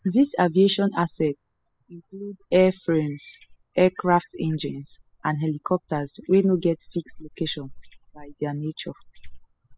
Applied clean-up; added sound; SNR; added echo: classical method spectral subtraction.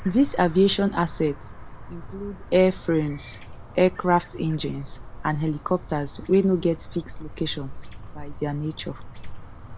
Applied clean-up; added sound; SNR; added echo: none; Chirp, tweet; 12 dB; none.